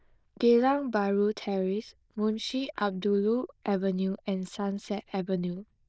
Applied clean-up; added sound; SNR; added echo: neural diffusion model UNIVERSE++.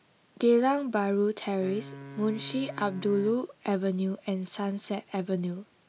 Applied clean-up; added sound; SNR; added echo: none; Wind instrument, woodwind instrument; 17 dB; none.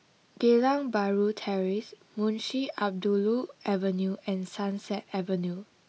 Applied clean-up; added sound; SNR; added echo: none; none; none; none.